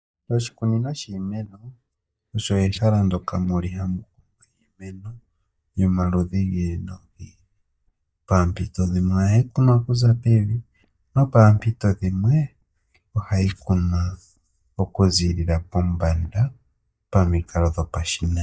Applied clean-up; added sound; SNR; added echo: neural mask model DeepFilterNet 3.